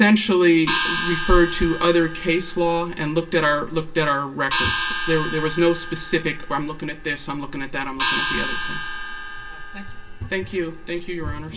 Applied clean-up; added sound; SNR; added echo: none; Gong; 6 dB; reverberation time 0.2 s.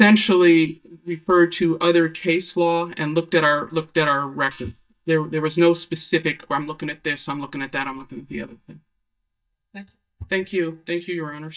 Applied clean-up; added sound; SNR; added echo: neural mask model DeepFilterNet 3.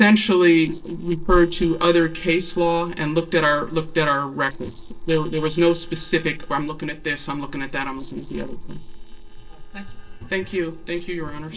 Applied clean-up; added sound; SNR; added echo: neural separator model SepFormer DNS4.